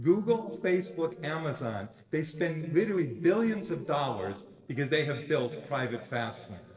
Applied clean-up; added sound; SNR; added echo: neural separator model SepFormer DNS4.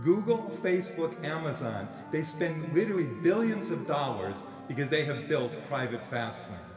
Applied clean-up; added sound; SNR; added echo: none; Wind instrument, woodwind instrument; 17 dB; reverberation time 2.5 s.